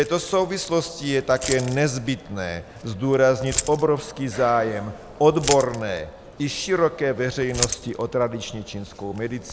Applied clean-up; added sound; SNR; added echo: none; Keys jangling; 12 dB; none.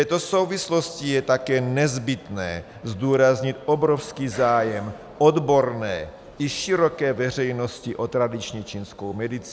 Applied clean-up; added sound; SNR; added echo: none; none; none; none.